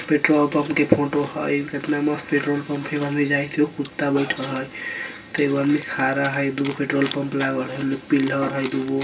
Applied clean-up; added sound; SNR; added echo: none; Chewing, mastication; 19 dB; reverberation time 0.2 s.